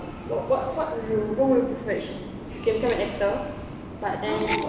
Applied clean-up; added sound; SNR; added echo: none; none; none; none.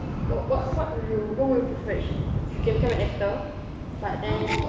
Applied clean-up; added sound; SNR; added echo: none; Thunder / Rain; 1 dB; none.